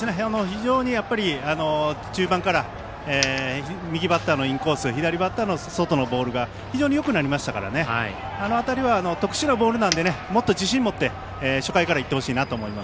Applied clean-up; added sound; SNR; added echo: none; Coin (dropping); 9 dB; none.